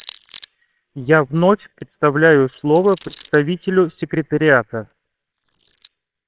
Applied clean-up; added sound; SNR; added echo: neural separator model SepFormer WHAMR!.